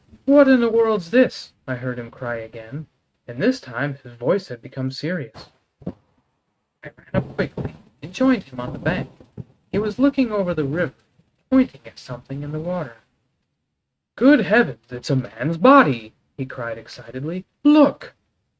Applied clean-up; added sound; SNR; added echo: neural mask model RNNoise.